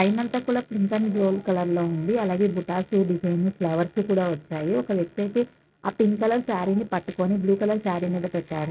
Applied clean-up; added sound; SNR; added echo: neural mask model RNNoise.